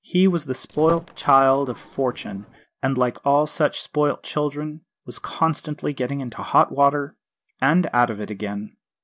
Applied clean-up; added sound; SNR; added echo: neural separator model SepFormer DNS4.